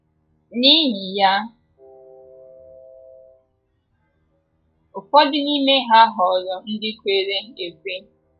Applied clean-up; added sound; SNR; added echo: classical method log-MMSE.